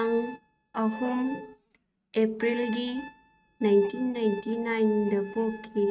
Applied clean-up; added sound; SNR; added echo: neural mask model RNNoise.